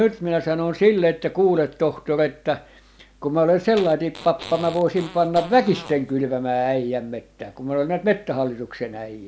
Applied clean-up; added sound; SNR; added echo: none; Fart; 17 dB; none.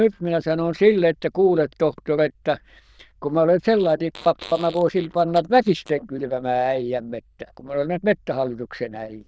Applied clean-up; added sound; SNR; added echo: neural diffusion model UNIVERSE++.